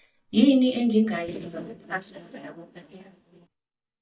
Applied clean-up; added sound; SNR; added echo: neural mask model DeepFilterNet 3.